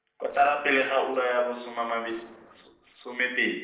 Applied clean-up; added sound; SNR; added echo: neural separator model SepFormer DNS4.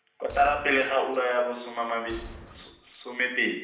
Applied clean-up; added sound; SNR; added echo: none; Gunshot, gunfire; 19 dB; reverberation time 0.8 s.